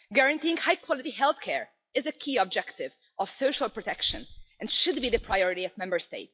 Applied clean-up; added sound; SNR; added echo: classical method log-MMSE.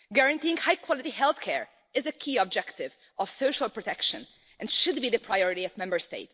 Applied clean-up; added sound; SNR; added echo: neural separator model SepFormer DNS4.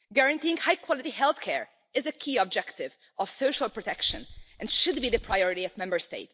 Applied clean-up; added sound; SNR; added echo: neural mask model DeepFilterNet 3.